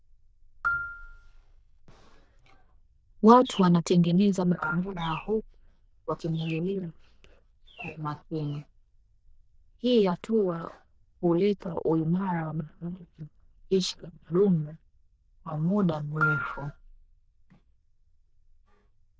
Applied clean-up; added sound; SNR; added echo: neural diffusion model UNIVERSE++.